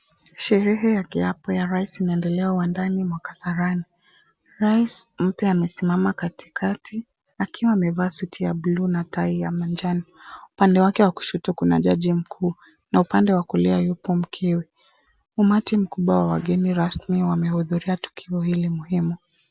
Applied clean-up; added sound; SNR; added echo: none; none; none; none.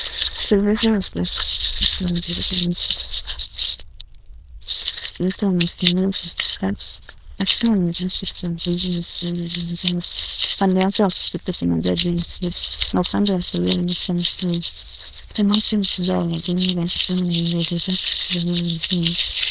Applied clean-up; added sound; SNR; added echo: neural diffusion model UNIVERSE++.